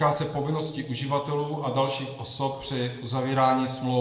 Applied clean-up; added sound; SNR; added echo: neural separator model SepFormer DNS4.